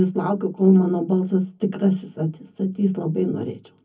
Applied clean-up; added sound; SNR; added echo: none; none; none; reverberation time 0.3 s.